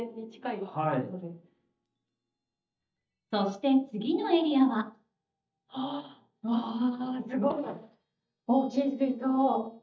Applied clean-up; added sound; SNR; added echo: neural mask model DeepFilterNet 3.